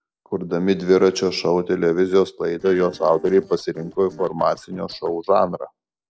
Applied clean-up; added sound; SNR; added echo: neural separator model SepFormer DNS4.